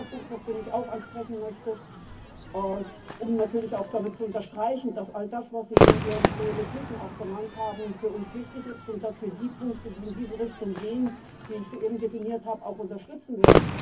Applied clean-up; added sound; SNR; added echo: none; Crowd / Fireworks; -4 dB; reverberation time 0.3 s.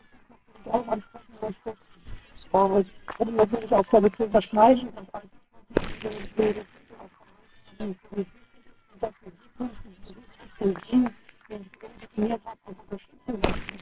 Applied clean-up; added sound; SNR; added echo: neural separator model SepFormer WHAMR!.